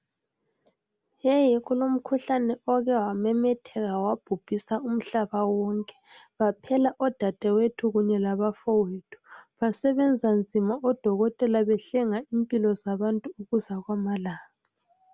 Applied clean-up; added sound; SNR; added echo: none; none; none; none.